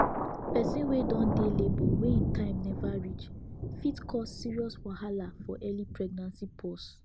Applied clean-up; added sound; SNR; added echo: none; Thunder; -1 dB; none.